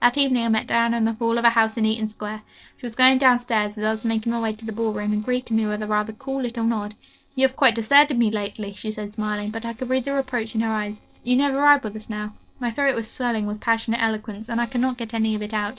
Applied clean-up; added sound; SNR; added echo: neural separator model SepFormer DNS4.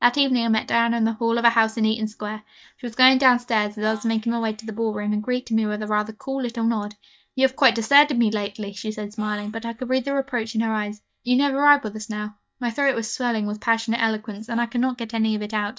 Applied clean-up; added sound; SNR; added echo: neural mask model DeepFilterNet 3.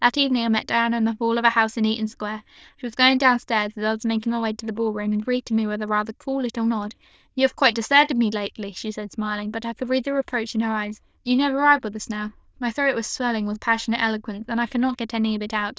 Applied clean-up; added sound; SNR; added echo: neural diffusion model UNIVERSE++.